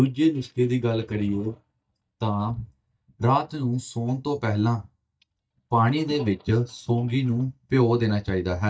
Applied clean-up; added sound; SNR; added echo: neural mask model DeepFilterNet 3.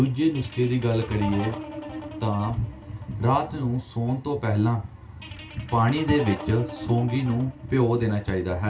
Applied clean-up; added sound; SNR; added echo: none; Guitar; 14 dB; reverberation time 0.2 s.